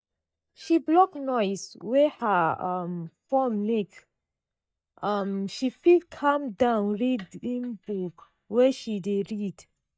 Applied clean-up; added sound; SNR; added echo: neural mask model DeepFilterNet 3.